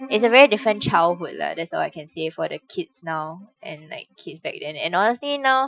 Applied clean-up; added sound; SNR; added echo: classical method Wiener filter.